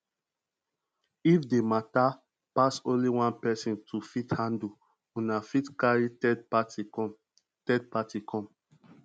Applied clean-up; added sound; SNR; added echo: none; none; none; none.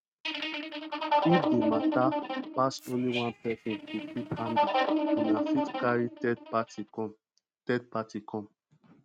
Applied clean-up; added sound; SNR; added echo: neural mask model RNNoise.